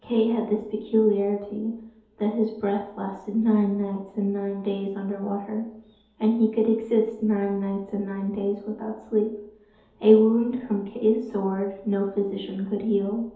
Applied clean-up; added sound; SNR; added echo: none; none; none; reverberation time 2.2 s.